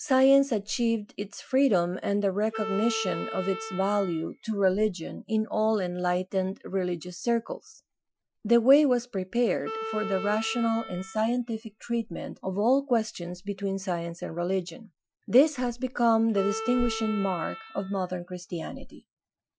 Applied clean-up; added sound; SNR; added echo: classical method Wiener filter.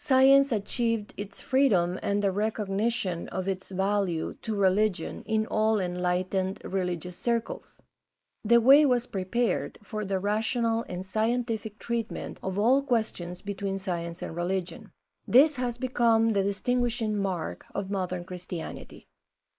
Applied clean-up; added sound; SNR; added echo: neural mask model Resemble Enhance denoiser.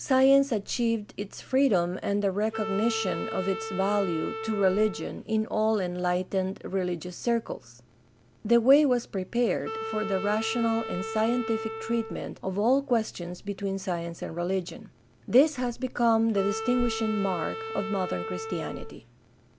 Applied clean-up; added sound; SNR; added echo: none; Wind instrument, woodwind instrument; 9 dB; none.